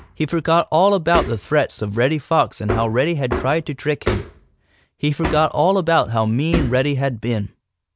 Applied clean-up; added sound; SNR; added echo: none; Hammer; 10 dB; none.